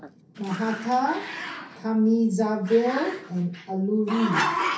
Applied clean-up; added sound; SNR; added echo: none; Growling; 7 dB; reverberation time 0.3 s.